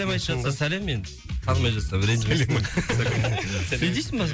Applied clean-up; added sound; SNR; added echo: none; none; none; none.